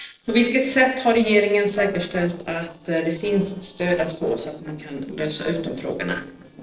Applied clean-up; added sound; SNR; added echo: neural separator model SepFormer DNS4.